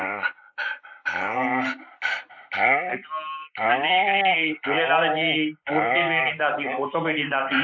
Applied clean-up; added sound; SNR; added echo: neural mask model Resemble Enhance denoiser.